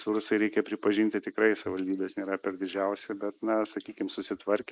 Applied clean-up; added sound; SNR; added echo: neural mask model Resemble Enhance denoiser.